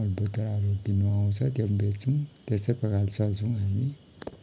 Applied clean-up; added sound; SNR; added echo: none; none; none; none.